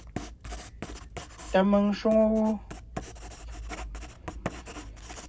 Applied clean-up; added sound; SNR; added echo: none; Writing; 11 dB; reverberation time 0.3 s.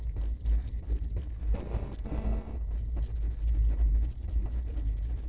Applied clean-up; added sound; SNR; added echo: neural separator model SepFormer DNS4.